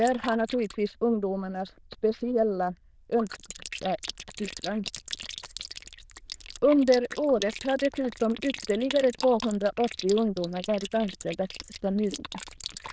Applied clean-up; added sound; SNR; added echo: neural diffusion model UNIVERSE++.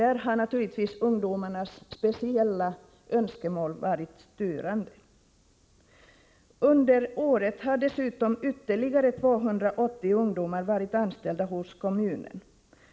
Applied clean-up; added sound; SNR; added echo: none; none; none; none.